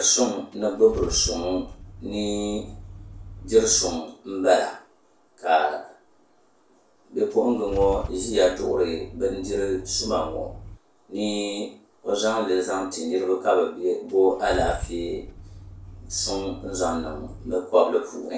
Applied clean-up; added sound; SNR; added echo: none; Idling / Engine starting / Car; 15 dB; reverberation time 0.3 s.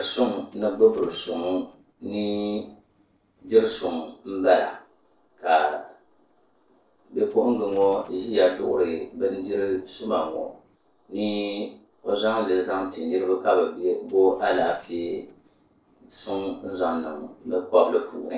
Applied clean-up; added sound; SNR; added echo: neural separator model SepFormer DNS4.